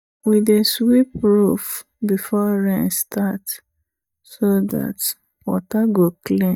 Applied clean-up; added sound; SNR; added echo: neural mask model DeepFilterNet 3.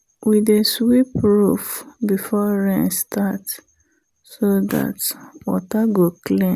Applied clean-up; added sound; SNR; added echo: none; none; none; none.